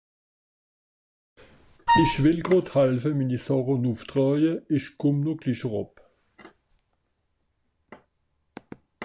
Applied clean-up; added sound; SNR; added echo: none; Wind instrument, woodwind instrument; -3 dB; none.